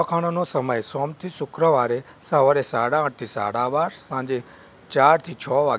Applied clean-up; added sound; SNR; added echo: none; none; none; none.